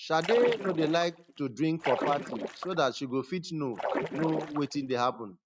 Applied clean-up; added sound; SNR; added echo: neural mask model RNNoise.